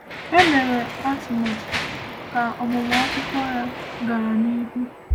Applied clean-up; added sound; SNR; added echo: none; Mechanisms; 5 dB; none.